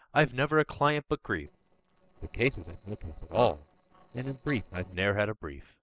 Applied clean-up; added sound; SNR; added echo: neural separator model SepFormer DNS4.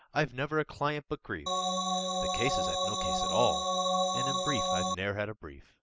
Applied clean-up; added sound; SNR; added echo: none; Organ; -5 dB; none.